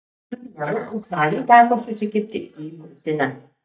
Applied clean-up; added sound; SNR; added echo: neural mask model DeepFilterNet 3.